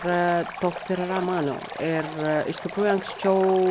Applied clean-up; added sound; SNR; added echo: none; Stream; 11 dB; none.